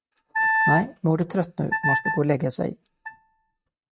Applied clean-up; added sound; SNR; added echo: neural mask model RNNoise.